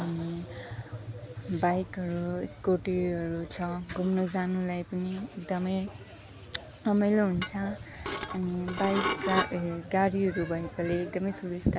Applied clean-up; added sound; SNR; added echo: none; Dishes, pots, and pans / Glass; 4 dB; none.